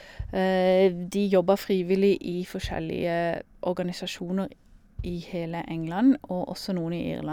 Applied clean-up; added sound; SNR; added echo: none; Bass drum; 19 dB; none.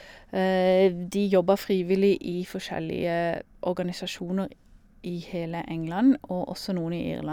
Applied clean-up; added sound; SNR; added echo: none; none; none; none.